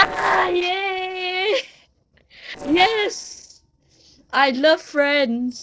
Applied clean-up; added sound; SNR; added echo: neural separator model SepFormer DNS4.